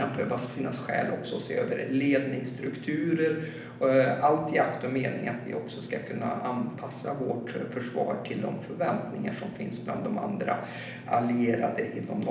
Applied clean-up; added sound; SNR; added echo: none; Engine / Mechanisms; 15 dB; reverberation time 0.8 s.